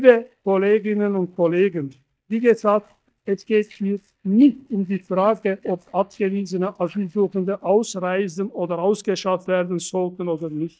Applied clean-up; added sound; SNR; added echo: neural mask model DeepFilterNet 3.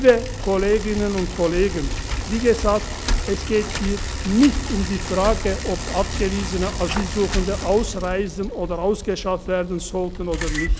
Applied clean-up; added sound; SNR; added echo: none; Bicycle; 4 dB; none.